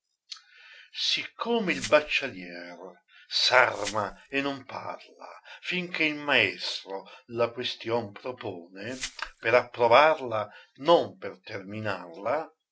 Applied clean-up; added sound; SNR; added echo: none; Glass; 16 dB; none.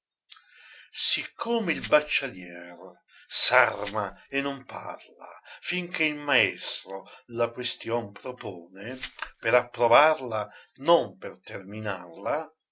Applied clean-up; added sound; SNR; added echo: neural separator model SepFormer DNS4.